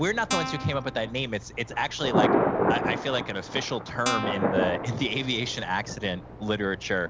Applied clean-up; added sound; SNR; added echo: none; Thunder + Guitar; 1 dB; none.